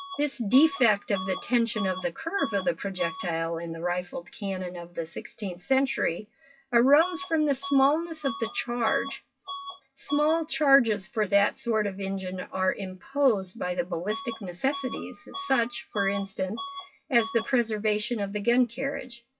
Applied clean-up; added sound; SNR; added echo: classical method WPE with log-MMSE.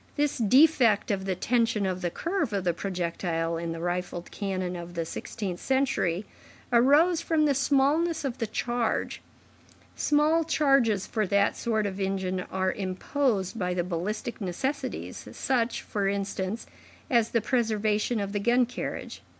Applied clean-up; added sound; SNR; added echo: none; none; none; none.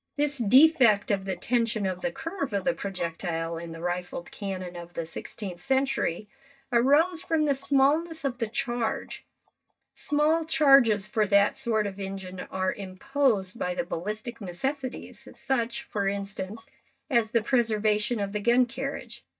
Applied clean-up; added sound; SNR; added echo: neural mask model DeepFilterNet 3.